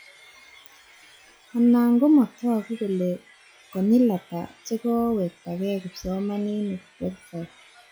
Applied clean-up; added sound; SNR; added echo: classical method log-MMSE.